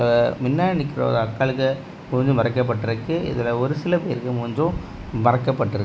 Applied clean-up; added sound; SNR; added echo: none; none; none; none.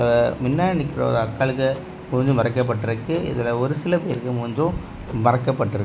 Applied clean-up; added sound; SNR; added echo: none; Writing + Piano; 19 dB; none.